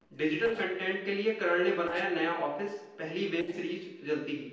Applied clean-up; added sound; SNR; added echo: neural separator model SepFormer DNS4.